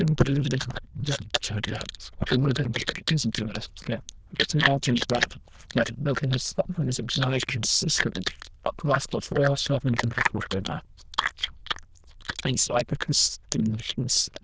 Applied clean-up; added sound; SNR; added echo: neural diffusion model UNIVERSE++.